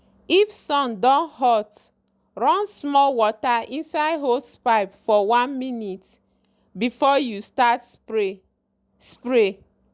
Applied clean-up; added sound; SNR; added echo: none; none; none; none.